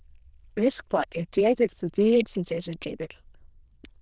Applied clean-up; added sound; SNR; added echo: neural diffusion model UNIVERSE++.